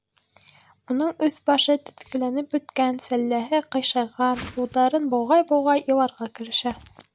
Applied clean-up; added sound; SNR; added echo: none; Whoosh, swoosh, swish; 16 dB; none.